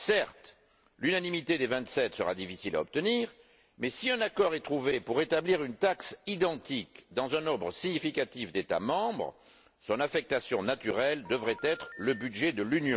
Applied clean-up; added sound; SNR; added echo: none; Telephone; 17 dB; none.